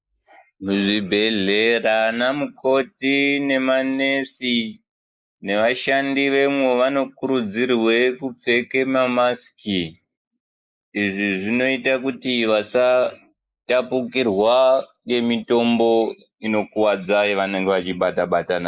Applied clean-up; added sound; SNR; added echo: neural mask model Resemble Enhance denoiser.